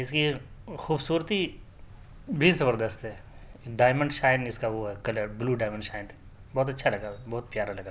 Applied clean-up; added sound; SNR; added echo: none; none; none; none.